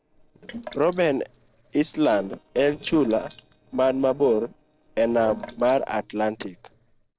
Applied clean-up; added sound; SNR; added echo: neural separator model SepFormer DNS4.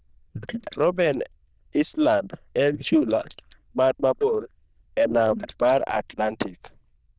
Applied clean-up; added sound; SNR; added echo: neural diffusion model UNIVERSE++.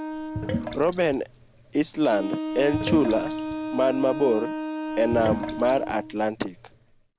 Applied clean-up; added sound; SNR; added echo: none; Sink (filling or washing) + Wind instrument, woodwind instrument; 6 dB; none.